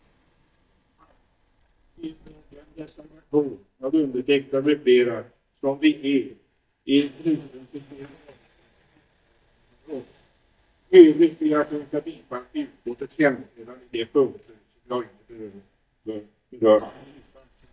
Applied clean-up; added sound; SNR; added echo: neural mask model DeepFilterNet 3.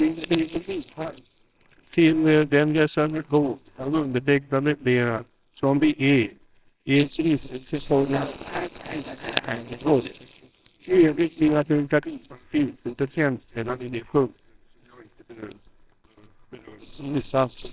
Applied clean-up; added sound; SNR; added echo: neural separator model SepFormer WHAMR!.